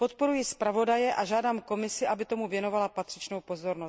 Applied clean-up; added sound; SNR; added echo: none; none; none; none.